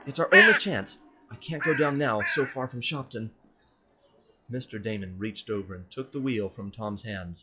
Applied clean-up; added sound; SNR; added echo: classical method log-MMSE.